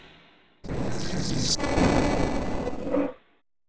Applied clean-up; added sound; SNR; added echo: neural separator model SepFormer DNS4.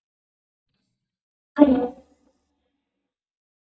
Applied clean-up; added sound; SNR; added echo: neural mask model DeepFilterNet 3.